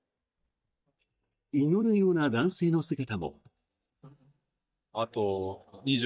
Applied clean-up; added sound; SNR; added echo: neural mask model DeepFilterNet 3.